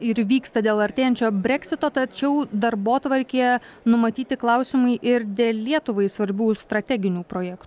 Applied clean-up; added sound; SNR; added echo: none; none; none; none.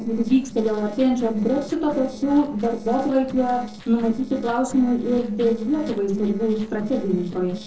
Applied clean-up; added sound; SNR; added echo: neural separator model SepFormer DNS4.